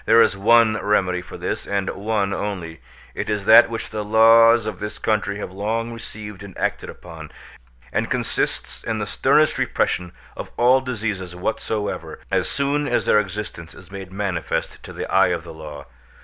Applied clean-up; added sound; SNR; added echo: none; none; none; none.